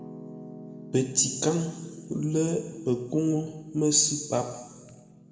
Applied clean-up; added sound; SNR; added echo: none; Piano; 17 dB; reverberation time 1.5 s.